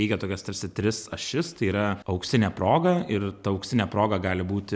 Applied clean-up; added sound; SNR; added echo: none; none; none; none.